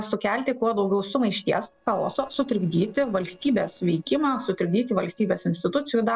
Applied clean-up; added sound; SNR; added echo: neural separator model SepFormer DNS4.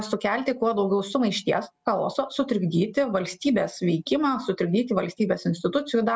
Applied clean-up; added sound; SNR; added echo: none; none; none; none.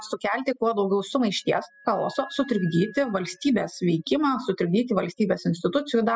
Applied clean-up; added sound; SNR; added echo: classical method spectral subtraction.